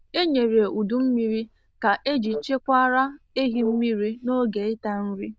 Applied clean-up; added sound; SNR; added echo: neural diffusion model UNIVERSE++.